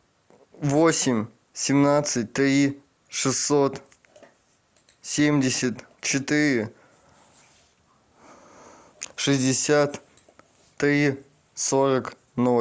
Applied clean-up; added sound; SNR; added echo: none; none; none; none.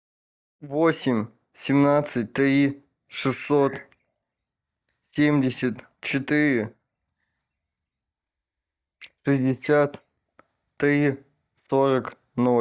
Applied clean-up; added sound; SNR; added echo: neural mask model DeepFilterNet 3.